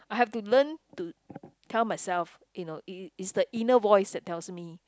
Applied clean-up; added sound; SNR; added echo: none; none; none; none.